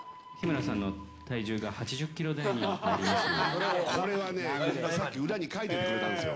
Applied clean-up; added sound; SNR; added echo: none; none; none; none.